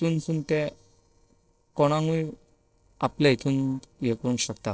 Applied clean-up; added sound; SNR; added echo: neural separator model SepFormer DNS4.